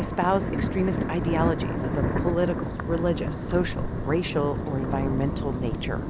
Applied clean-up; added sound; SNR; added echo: none; Thunder; 0 dB; none.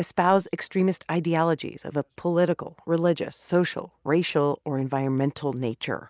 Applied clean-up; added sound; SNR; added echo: none; none; none; none.